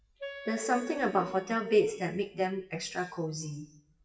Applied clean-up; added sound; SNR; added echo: classical method WPE with log-MMSE.